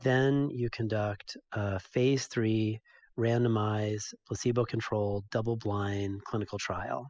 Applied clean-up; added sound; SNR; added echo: classical method spectral subtraction.